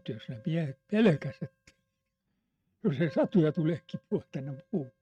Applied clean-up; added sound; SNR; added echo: neural mask model RNNoise.